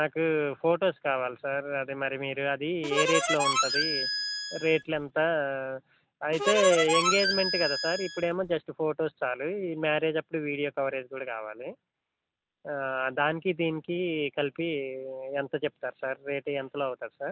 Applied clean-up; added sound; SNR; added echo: none; Harmonica; 0 dB; none.